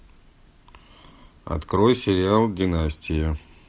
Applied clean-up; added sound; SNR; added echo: none; none; none; none.